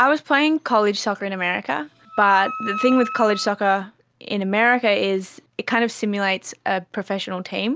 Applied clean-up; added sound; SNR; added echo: none; Wind instrument, woodwind instrument; 11 dB; none.